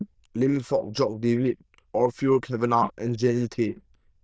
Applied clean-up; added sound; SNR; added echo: neural diffusion model UNIVERSE++.